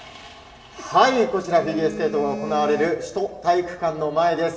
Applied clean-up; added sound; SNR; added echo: none; Telephone; 15 dB; reverberation time 0.8 s.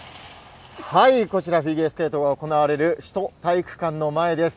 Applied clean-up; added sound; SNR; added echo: none; none; none; none.